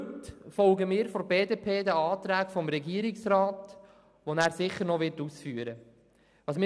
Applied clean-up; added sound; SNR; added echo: none; none; none; none.